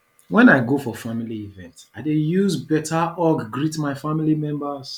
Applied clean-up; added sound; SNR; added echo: none; none; none; none.